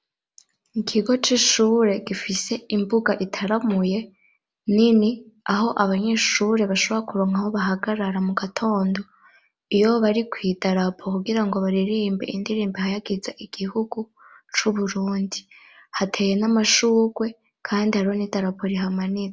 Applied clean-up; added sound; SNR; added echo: none; none; none; none.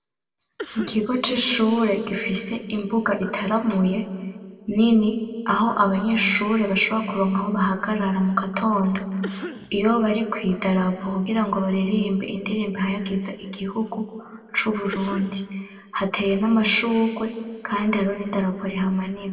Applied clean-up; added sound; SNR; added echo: neural separator model SepFormer DNS4.